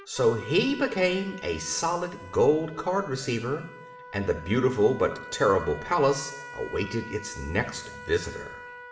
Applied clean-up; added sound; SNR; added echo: none; Trumpet; 16 dB; reverberation time 0.8 s.